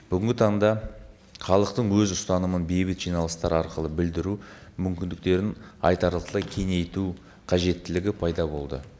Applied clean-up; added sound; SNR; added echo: none; none; none; none.